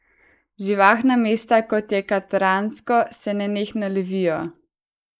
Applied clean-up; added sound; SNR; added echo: neural mask model Resemble Enhance denoiser.